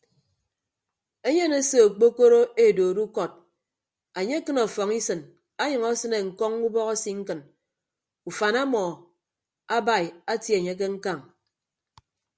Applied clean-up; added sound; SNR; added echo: none; none; none; none.